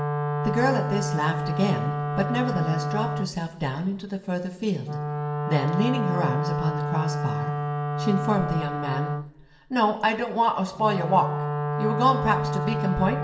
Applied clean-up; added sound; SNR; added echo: none; Wind instrument, woodwind instrument; 2 dB; reverberation time 0.9 s.